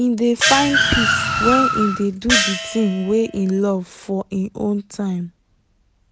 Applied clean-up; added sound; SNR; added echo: none; Car + Gong; -1 dB; none.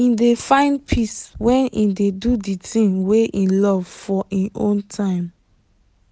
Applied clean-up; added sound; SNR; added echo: none; none; none; none.